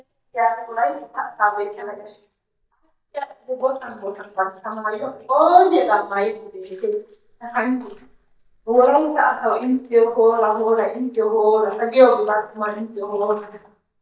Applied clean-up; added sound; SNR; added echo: neural mask model DeepFilterNet 3.